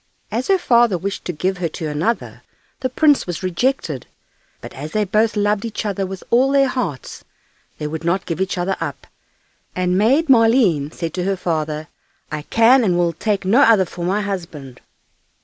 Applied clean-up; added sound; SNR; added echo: none; none; none; none.